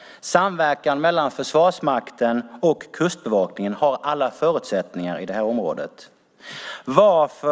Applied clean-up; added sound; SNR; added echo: none; none; none; none.